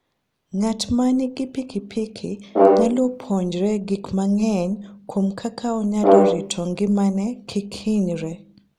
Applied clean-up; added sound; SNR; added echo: none; Brass instrument; -4 dB; none.